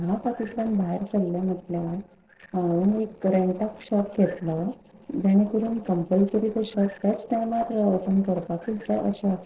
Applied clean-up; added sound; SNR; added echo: neural separator model SepFormer DNS4.